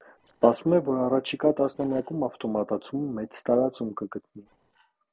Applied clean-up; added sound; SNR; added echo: neural separator model SepFormer DNS4.